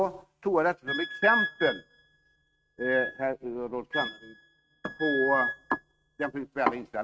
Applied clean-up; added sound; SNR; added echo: neural mask model RNNoise.